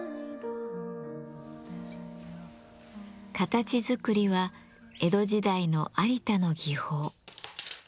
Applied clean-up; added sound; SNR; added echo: none; none; none; none.